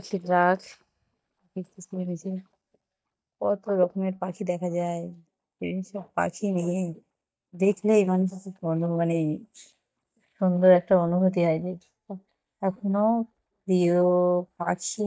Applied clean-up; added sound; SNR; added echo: neural mask model DeepFilterNet 3.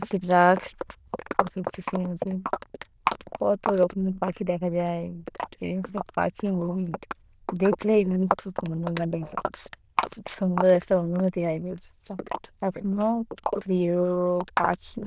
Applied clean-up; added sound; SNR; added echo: neural diffusion model UNIVERSE++.